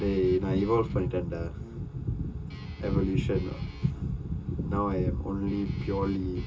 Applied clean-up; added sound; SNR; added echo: none; Guitar; 20 dB; reverberation time 0.2 s.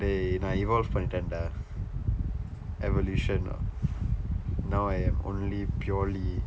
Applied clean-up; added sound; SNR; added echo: none; none; none; none.